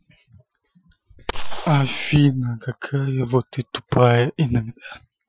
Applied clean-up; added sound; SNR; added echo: classical method Wiener filter.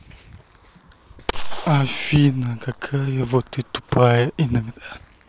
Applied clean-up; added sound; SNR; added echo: none; Gunshot, gunfire; 8 dB; none.